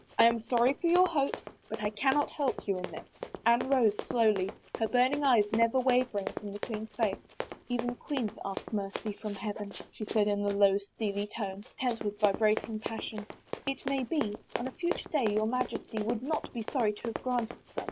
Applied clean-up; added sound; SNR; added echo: none; Run; 10 dB; none.